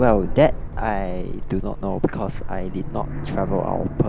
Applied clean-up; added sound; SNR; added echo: none; Aircraft; 3 dB; none.